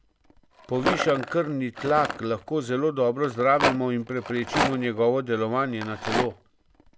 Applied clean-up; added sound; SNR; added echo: none; Rattle; 6 dB; none.